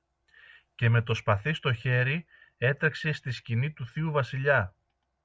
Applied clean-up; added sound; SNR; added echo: none; none; none; none.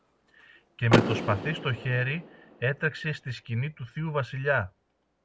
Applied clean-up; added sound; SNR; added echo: none; Door / Car; 3 dB; none.